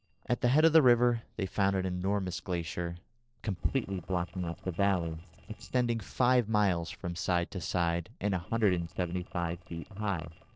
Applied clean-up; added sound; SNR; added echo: neural separator model SepFormer DNS4.